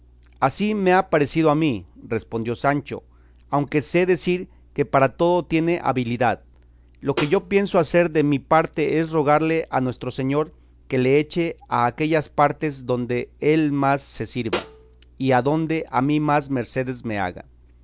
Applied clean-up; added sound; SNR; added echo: none; Snare drum; 13 dB; none.